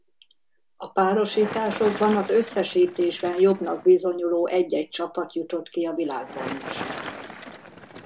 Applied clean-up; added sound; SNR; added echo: none; Bicycle; 14 dB; none.